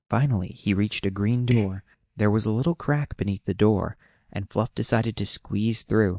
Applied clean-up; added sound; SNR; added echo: neural mask model DeepFilterNet 3.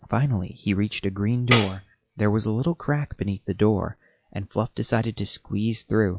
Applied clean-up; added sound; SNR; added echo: classical method log-MMSE.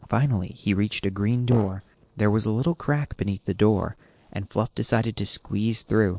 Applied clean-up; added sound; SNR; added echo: neural separator model SepFormer DNS4.